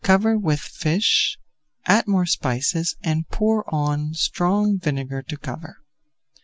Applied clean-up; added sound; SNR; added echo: none; none; none; none.